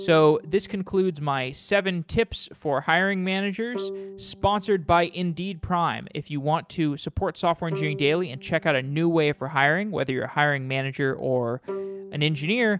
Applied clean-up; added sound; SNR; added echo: none; Bowed string instrument; 17 dB; none.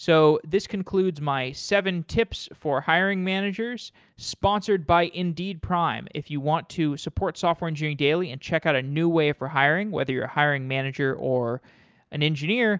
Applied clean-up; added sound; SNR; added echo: none; none; none; none.